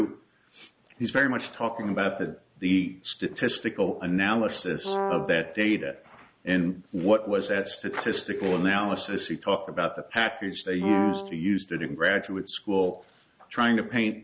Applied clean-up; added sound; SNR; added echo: none; Brass instrument; 4 dB; none.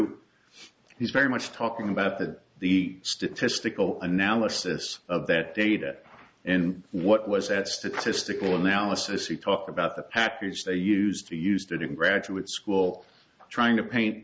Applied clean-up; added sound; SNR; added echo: none; none; none; none.